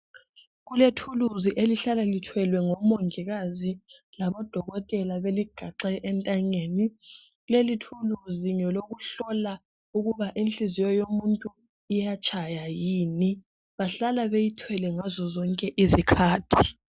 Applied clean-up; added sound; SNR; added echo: none; none; none; none.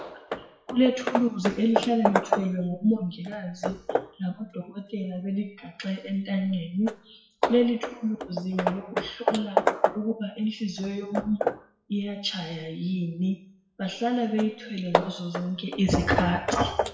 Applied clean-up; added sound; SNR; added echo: classical method WPE with log-MMSE.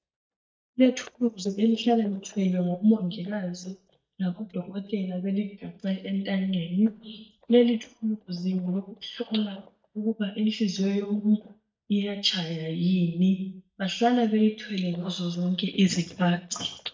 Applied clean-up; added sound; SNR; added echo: neural mask model DeepFilterNet 3.